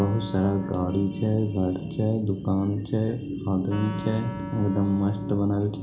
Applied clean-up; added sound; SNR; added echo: none; Wind instrument, woodwind instrument; 13 dB; reverberation time 0.4 s.